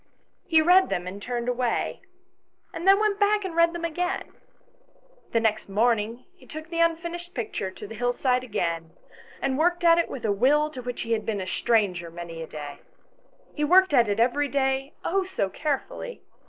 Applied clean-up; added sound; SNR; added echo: neural separator model SepFormer DNS4.